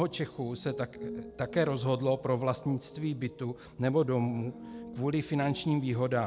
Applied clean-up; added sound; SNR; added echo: none; Piano; 15 dB; none.